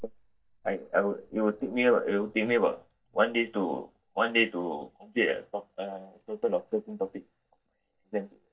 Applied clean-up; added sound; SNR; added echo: neural mask model DeepFilterNet 3.